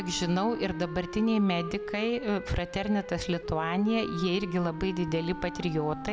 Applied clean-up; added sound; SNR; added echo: none; Wind instrument, woodwind instrument; 10 dB; none.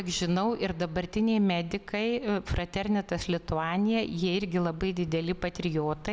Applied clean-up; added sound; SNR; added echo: none; none; none; none.